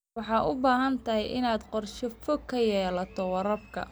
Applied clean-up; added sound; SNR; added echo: none; none; none; none.